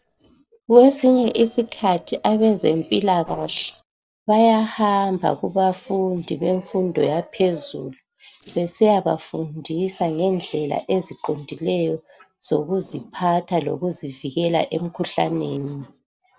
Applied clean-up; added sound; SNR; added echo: neural separator model SepFormer DNS4.